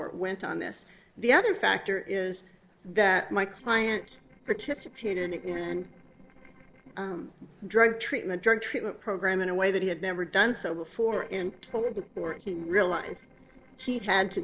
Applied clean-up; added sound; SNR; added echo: neural separator model SepFormer DNS4.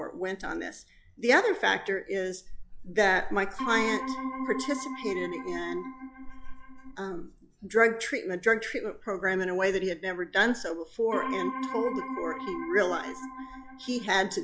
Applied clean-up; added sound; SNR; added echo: classical method log-MMSE.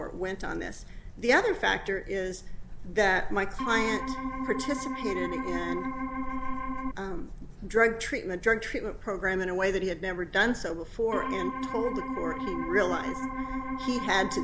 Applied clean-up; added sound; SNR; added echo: none; Organ; 4 dB; none.